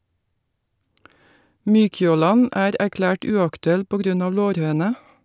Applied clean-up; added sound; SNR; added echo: none; none; none; none.